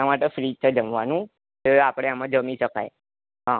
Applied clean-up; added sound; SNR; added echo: none; none; none; none.